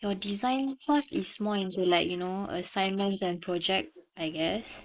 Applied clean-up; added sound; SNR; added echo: neural mask model Resemble Enhance denoiser.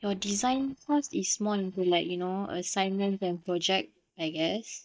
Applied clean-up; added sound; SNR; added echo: neural mask model DeepFilterNet 3.